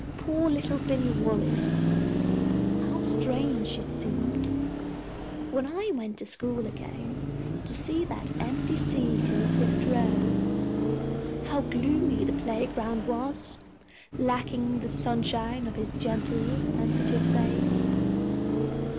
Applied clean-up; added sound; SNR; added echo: none; Car passing by / Traffic noise, roadway noise / Engine; -3 dB; none.